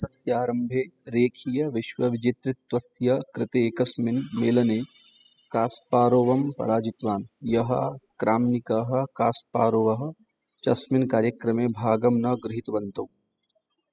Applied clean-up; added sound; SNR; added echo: classical method spectral subtraction.